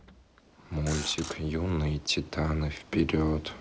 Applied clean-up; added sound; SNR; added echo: none; Motor vehicle (road); 15 dB; none.